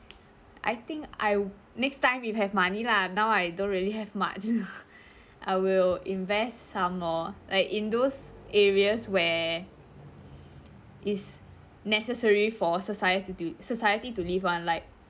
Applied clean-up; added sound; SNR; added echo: none; none; none; none.